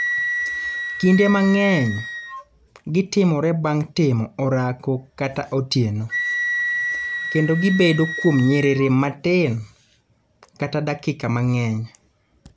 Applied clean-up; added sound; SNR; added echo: none; Wind instrument, woodwind instrument; 9 dB; none.